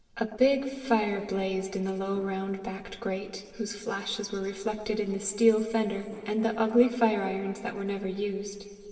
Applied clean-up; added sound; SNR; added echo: neural separator model SepFormer DNS4.